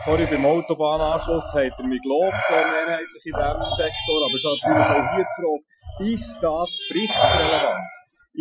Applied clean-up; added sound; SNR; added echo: classical method Wiener filter.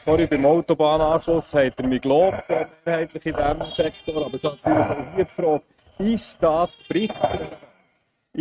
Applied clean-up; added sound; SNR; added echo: neural mask model RNNoise.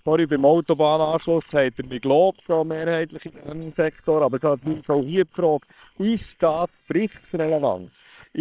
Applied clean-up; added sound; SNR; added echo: neural separator model SepFormer WHAM!.